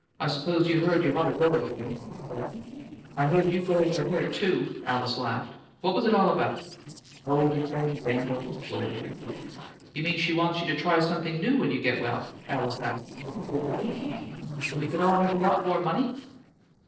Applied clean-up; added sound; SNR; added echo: neural separator model SepFormer DNS4.